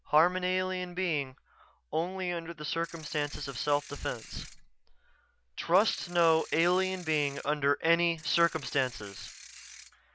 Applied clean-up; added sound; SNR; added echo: none; Ratchet, pawl / Percussion; 18 dB; none.